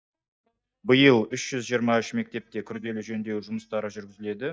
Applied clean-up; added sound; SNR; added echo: neural mask model DeepFilterNet 3.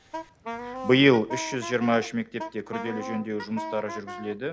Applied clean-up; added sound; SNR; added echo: none; Wind instrument, woodwind instrument; 10 dB; none.